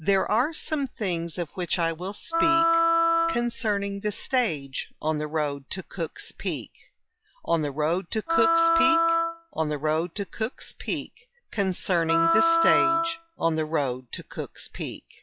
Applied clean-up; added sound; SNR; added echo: classical method log-MMSE.